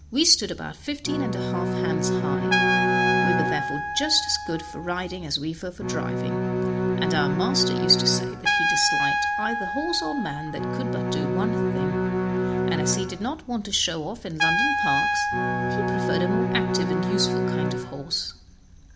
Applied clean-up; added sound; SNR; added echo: none; Bowed string instrument + Trumpet; -3 dB; none.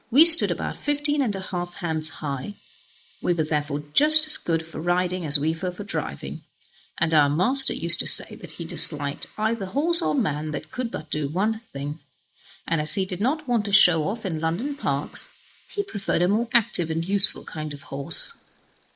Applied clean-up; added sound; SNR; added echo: neural mask model Resemble Enhance denoiser.